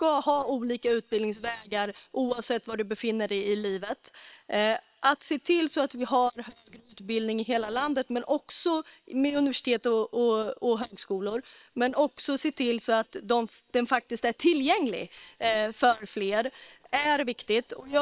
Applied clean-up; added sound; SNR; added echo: neural separator model SepFormer WHAM!.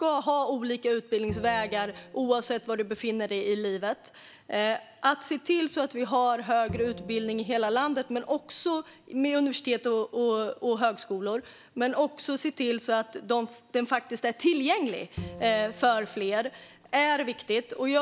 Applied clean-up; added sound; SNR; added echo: none; Bowed string instrument; 17 dB; none.